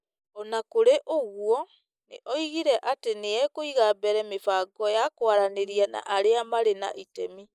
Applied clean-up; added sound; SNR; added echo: neural mask model Resemble Enhance denoiser.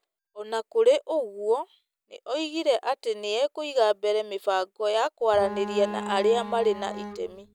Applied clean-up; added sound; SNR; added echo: none; Bowed string instrument; 9 dB; none.